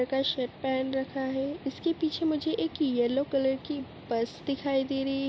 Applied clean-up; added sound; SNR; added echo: none; none; none; none.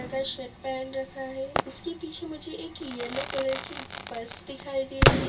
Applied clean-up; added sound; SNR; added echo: none; Crackle / Fireworks; -4 dB; reverberation time 0.2 s.